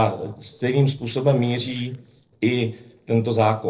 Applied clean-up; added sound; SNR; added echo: neural separator model SepFormer DNS4.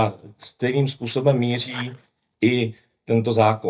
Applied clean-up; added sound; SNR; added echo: neural mask model DeepFilterNet 3.